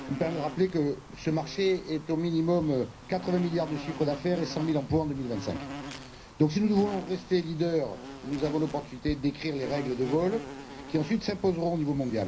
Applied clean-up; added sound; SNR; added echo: none; Insect; 13 dB; reverberation time 0.5 s.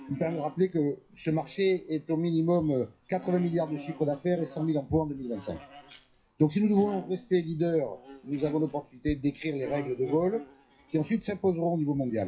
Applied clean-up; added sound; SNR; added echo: classical method WPE with log-MMSE.